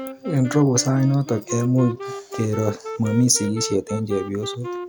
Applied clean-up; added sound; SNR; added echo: none; Wind instrument, woodwind instrument; 11 dB; none.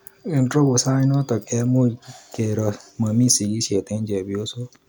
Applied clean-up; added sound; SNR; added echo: none; none; none; none.